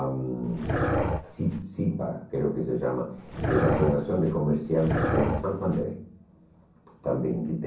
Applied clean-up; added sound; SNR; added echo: none; Dog; 0 dB; reverberation time 0.6 s.